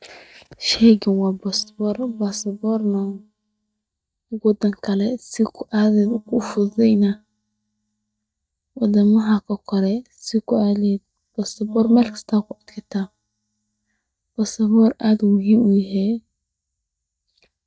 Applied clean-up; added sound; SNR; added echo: neural mask model DeepFilterNet 3.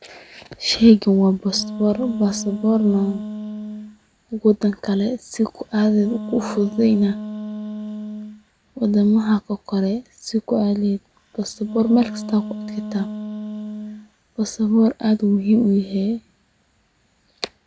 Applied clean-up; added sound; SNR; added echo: none; Wind instrument, woodwind instrument; 10 dB; none.